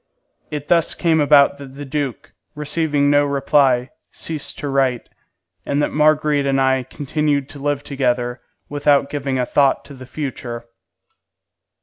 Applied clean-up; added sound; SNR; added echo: none; none; none; none.